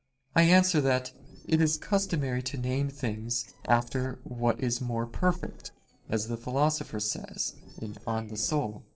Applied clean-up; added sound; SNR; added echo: neural separator model SepFormer DNS4.